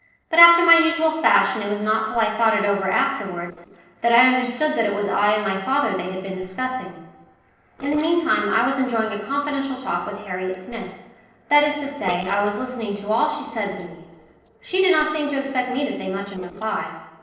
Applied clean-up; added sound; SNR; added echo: neural separator model SepFormer DNS4.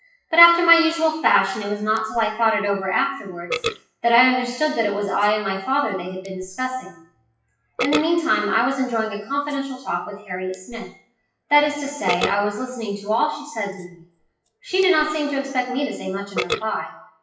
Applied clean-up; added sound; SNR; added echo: classical method WPE with log-MMSE.